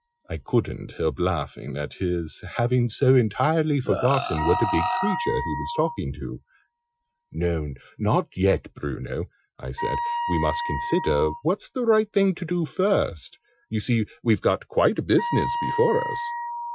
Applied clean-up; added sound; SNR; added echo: classical method Wiener filter.